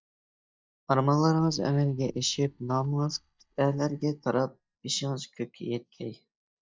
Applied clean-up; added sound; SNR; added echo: neural mask model DeepFilterNet 3.